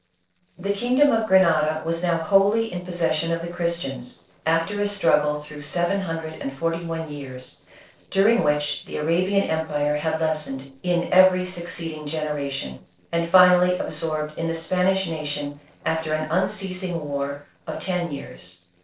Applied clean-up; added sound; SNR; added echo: neural separator model SepFormer DNS4.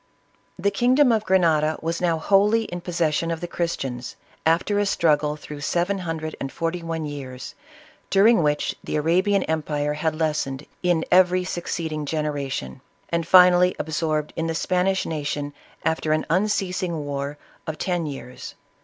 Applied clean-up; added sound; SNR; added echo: none; none; none; none.